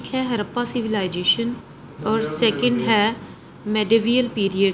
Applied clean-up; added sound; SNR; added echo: none; none; none; none.